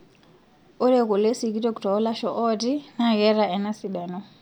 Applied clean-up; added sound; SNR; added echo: none; none; none; none.